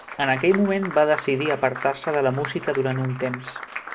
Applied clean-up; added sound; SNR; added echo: none; Applause; 12 dB; none.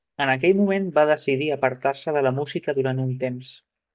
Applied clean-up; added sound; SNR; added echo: neural mask model DeepFilterNet 3.